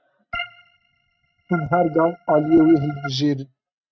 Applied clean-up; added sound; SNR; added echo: neural mask model RNNoise.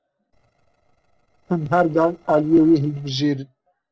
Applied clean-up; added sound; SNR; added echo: neural separator model SepFormer DNS4.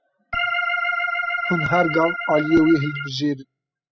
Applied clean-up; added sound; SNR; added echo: classical method spectral subtraction.